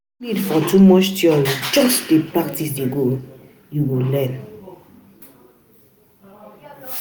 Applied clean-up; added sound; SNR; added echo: none; none; none; none.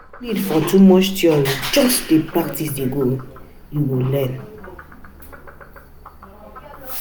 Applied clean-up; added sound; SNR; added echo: none; Frog; 18 dB; none.